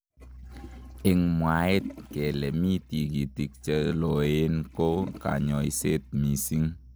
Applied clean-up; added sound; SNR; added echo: none; Toilet flush; 19 dB; none.